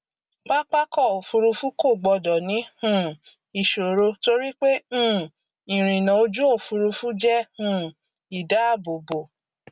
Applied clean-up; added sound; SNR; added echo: none; none; none; none.